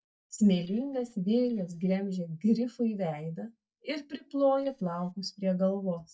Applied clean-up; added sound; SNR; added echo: neural mask model DeepFilterNet 3.